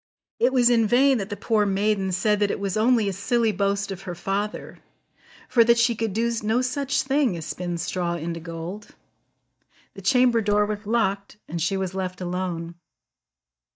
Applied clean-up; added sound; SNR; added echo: neural mask model DeepFilterNet 3.